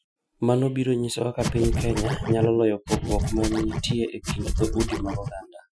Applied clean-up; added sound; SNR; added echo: classical method Wiener filter.